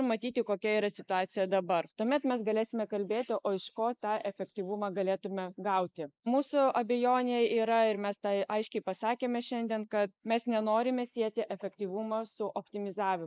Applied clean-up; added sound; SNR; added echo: neural mask model Resemble Enhance denoiser.